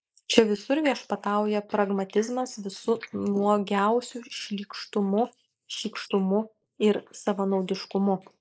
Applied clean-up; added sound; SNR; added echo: neural mask model Resemble Enhance denoiser.